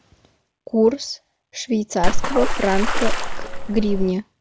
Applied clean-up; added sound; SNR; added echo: none; Water / Splash, splatter; -5 dB; none.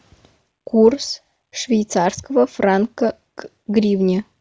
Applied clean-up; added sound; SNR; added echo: none; none; none; none.